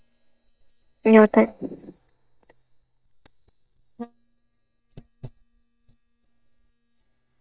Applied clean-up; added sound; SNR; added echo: neural mask model DeepFilterNet 3.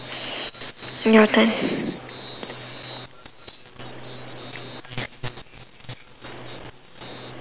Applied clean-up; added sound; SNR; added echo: none; none; none; none.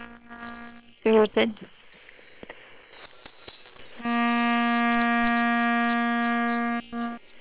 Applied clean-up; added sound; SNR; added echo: neural separator model SepFormer WHAM!.